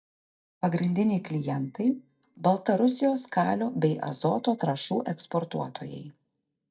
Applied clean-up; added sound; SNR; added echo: neural mask model DeepFilterNet 3.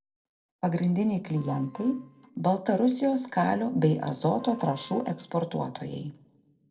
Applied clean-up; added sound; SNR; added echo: neural separator model SepFormer DNS4.